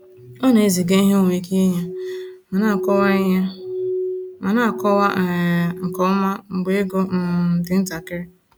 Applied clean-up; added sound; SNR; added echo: none; Glass; 11 dB; none.